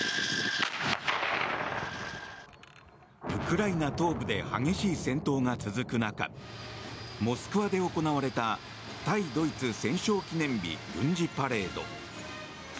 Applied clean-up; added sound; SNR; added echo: none; none; none; none.